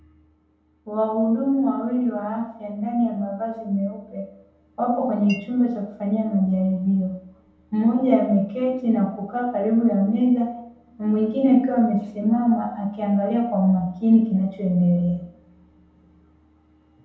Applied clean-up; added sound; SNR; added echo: none; Chink, clink; 19 dB; reverberation time 0.8 s.